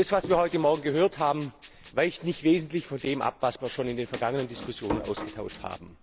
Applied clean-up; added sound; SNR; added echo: none; Door + Rattle (instrument); 14 dB; none.